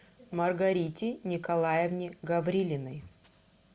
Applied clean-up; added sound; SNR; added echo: none; none; none; none.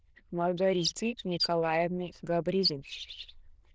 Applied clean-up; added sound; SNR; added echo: neural diffusion model UNIVERSE++.